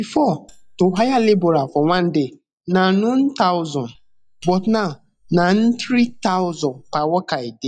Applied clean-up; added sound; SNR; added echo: neural mask model DeepFilterNet 3.